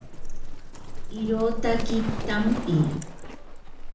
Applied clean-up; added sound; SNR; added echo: none; Livestock, farm animals, working animals; 1 dB; reverberation time 0.6 s.